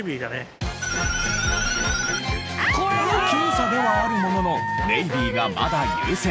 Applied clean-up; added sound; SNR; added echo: none; none; none; none.